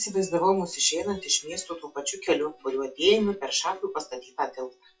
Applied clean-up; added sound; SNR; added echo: classical method WPE with log-MMSE.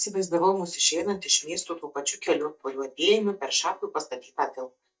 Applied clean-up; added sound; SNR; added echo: neural mask model DeepFilterNet 3.